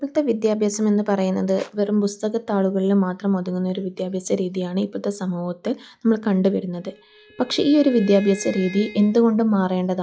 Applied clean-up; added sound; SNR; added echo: classical method log-MMSE.